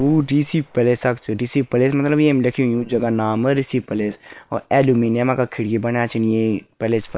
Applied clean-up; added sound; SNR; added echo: neural separator model SepFormer WHAM!.